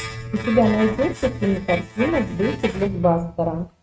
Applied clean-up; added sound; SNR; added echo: neural mask model RNNoise.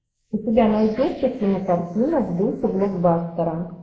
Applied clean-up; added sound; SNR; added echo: neural mask model Resemble Enhance denoiser.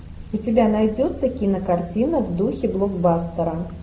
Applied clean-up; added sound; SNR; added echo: none; none; none; none.